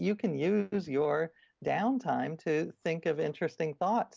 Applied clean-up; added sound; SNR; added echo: none; none; none; none.